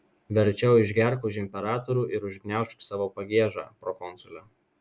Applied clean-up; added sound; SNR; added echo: none; none; none; none.